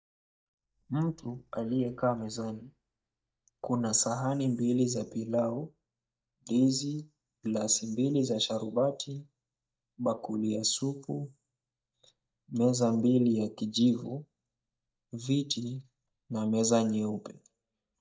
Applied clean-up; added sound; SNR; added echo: neural mask model DeepFilterNet 3.